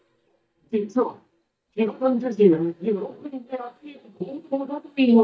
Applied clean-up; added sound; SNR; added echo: neural mask model DeepFilterNet 3.